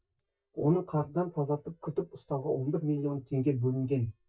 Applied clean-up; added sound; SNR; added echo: neural mask model DeepFilterNet 3.